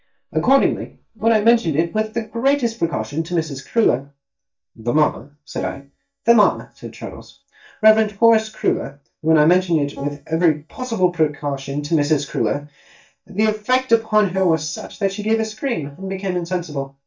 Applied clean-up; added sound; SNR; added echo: neural mask model DeepFilterNet 3.